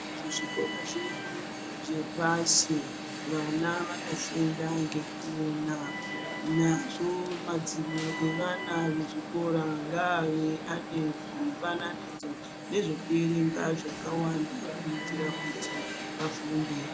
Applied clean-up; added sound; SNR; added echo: none; Alarm; 6 dB; none.